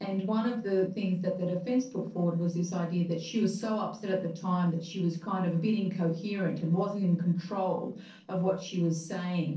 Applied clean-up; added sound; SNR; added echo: neural separator model SepFormer DNS4.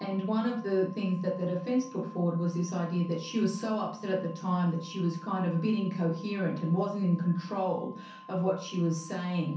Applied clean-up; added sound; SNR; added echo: none; Organ; 20 dB; reverberation time 0.6 s.